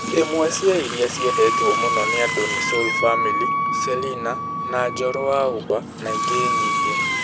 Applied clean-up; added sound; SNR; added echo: none; Water tap, faucet + Wind instrument, woodwind instrument; 0 dB; none.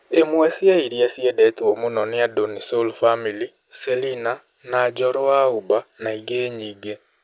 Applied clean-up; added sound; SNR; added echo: none; none; none; none.